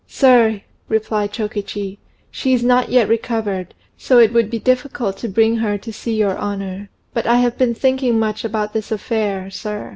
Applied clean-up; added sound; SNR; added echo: none; none; none; none.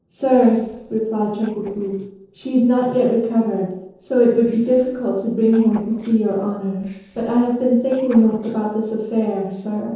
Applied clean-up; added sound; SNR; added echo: neural separator model SepFormer DNS4.